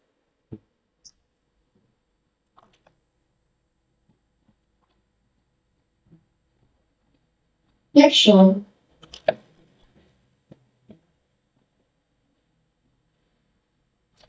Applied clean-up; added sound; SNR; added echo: neural mask model DeepFilterNet 3.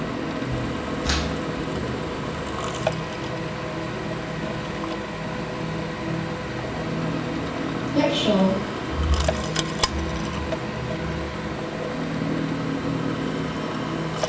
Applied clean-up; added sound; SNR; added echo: none; Drill; 2 dB; reverberation time 0.6 s.